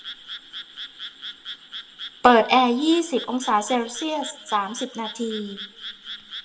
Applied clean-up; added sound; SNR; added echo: none; Frog; 14 dB; reverberation time 0.6 s.